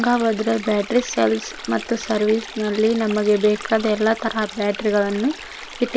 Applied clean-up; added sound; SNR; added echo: none; Stream; 15 dB; none.